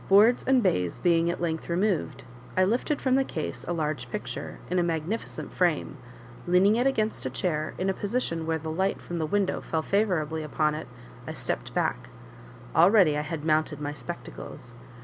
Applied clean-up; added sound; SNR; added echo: none; none; none; none.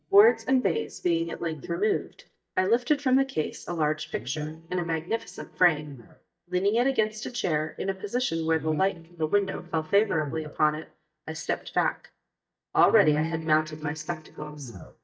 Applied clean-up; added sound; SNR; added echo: neural mask model DeepFilterNet 3.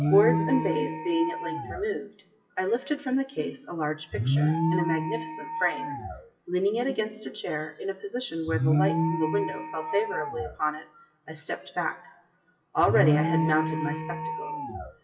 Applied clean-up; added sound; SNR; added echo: classical method WPE with log-MMSE.